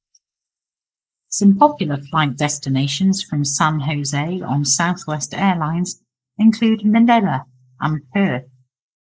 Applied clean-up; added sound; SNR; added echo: neural mask model Resemble Enhance denoiser.